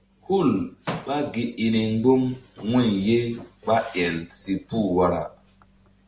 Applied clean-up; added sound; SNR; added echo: none; none; none; none.